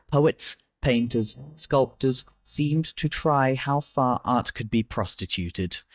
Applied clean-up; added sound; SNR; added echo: neural mask model DeepFilterNet 3.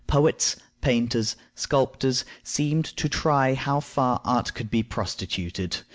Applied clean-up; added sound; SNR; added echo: none; none; none; none.